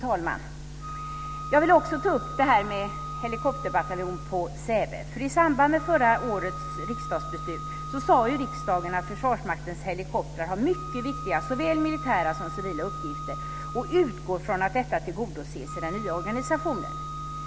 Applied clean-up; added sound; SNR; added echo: none; Wind instrument, woodwind instrument; 11 dB; none.